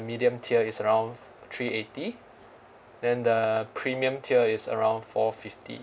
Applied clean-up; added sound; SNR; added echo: none; none; none; none.